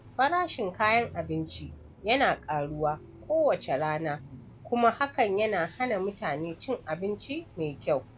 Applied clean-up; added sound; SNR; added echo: none; Bus / Engine; 19 dB; none.